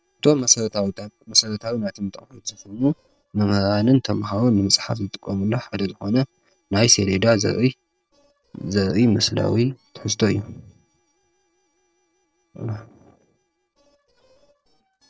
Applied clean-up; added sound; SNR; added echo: neural separator model SepFormer DNS4.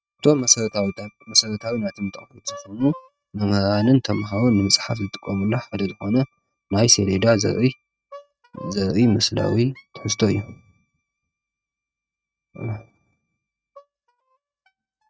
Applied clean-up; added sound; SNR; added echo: neural mask model RNNoise.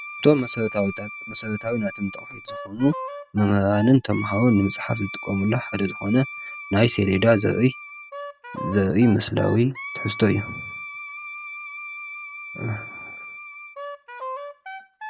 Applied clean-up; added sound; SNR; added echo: none; Wind instrument, woodwind instrument; 13 dB; none.